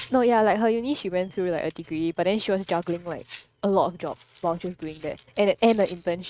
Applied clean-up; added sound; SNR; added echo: neural mask model RNNoise.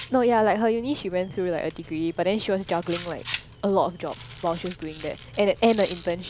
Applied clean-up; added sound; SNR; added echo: none; Rattle; 12 dB; none.